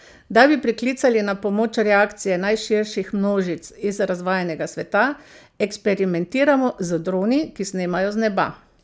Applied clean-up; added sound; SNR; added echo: none; none; none; none.